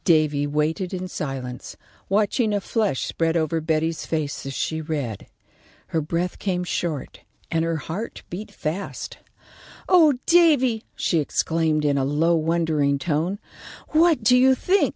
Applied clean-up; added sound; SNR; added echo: none; none; none; none.